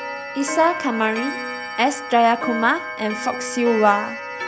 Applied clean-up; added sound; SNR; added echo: none; Clock; 8 dB; none.